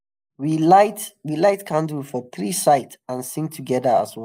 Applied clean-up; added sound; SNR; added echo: neural mask model Resemble Enhance denoiser.